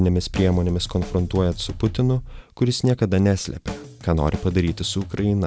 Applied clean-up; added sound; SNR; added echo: none; Drum kit + Idling / Car; 12 dB; none.